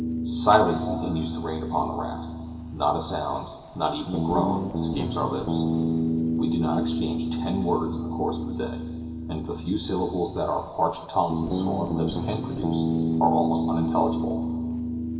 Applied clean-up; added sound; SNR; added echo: none; Guitar; 0 dB; reverberation time 2.0 s.